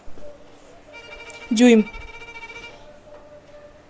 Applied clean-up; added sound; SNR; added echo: none; Bowed string instrument; 18 dB; none.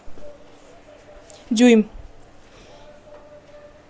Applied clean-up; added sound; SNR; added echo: none; none; none; none.